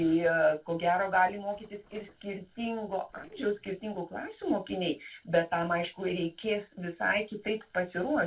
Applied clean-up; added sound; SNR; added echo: neural separator model SepFormer DNS4.